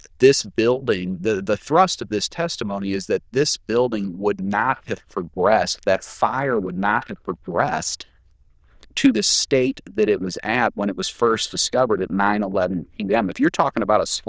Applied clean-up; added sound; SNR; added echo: neural diffusion model UNIVERSE++.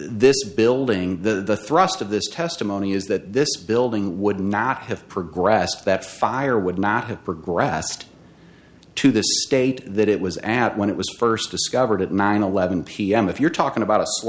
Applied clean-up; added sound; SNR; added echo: none; none; none; none.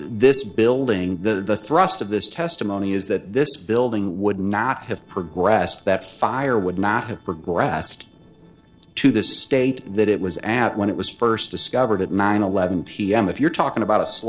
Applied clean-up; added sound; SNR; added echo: neural separator model SepFormer DNS4.